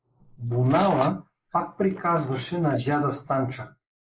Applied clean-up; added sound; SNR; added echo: neural mask model Resemble Enhance denoiser.